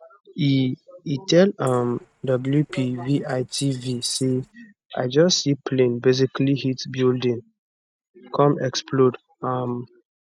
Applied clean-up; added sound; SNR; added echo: neural mask model RNNoise.